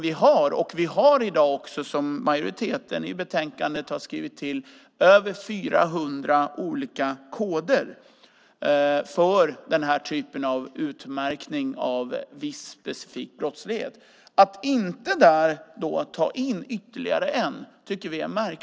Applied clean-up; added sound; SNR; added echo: none; none; none; none.